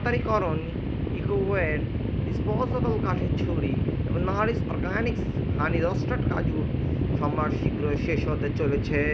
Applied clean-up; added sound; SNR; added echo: none; none; none; none.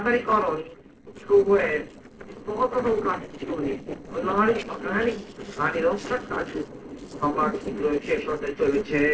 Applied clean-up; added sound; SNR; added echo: neural separator model SepFormer DNS4.